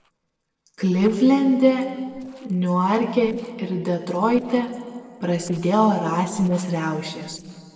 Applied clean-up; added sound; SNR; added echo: neural separator model SepFormer DNS4.